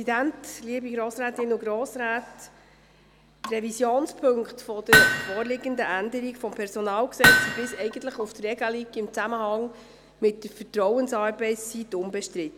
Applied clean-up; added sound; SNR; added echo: none; Hammer; -5 dB; none.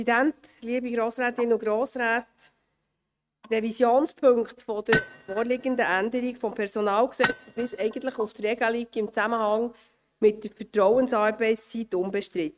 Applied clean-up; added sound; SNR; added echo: neural mask model RNNoise.